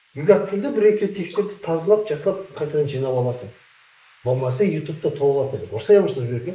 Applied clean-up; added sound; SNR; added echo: neural mask model Resemble Enhance denoiser.